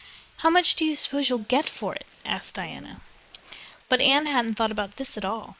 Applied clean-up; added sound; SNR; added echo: neural mask model Resemble Enhance denoiser.